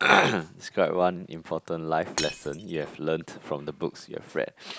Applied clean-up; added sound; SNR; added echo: none; Shatter; 9 dB; none.